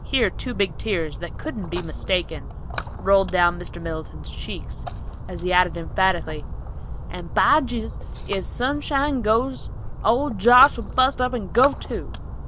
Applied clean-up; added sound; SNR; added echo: none; Splash, splatter; 7 dB; none.